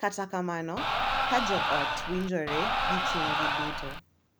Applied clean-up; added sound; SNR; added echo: none; Crowd; -5 dB; none.